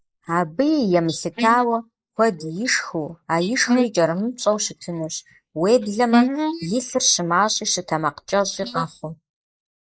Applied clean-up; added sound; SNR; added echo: neural mask model Resemble Enhance denoiser.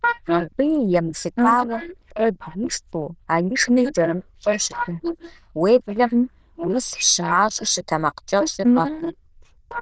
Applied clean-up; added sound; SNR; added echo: neural diffusion model UNIVERSE++.